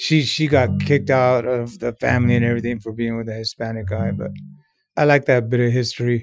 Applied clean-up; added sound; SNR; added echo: classical method Wiener filter.